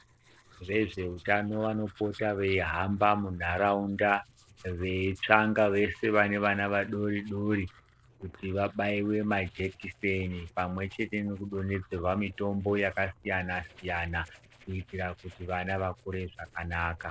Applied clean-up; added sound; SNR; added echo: neural separator model SepFormer DNS4.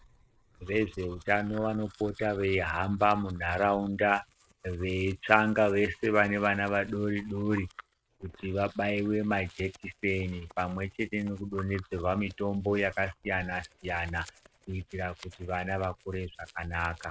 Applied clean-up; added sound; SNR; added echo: neural mask model RNNoise.